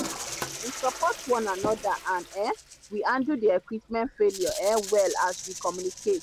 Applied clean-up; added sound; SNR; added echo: none; Rattle (instrument) + Toilet flush; 11 dB; none.